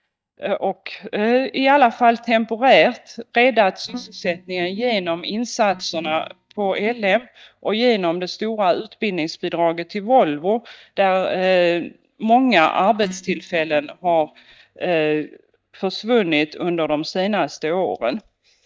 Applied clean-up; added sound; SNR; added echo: neural mask model DeepFilterNet 3.